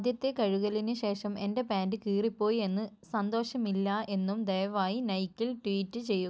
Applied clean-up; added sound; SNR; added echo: none; none; none; none.